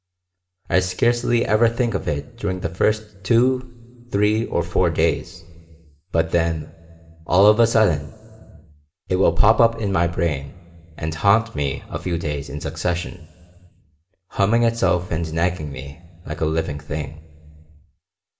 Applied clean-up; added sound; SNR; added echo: none; none; none; reverberation time 2.2 s.